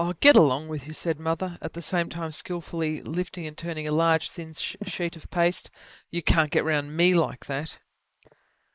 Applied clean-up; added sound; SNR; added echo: neural mask model Resemble Enhance denoiser.